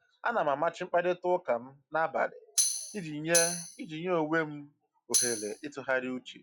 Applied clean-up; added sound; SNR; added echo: classical method log-MMSE.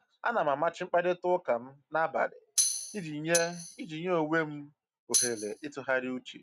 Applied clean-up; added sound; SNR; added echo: neural mask model RNNoise.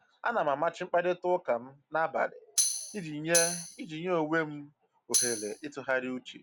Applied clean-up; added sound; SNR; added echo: none; Tambourine; -1 dB; none.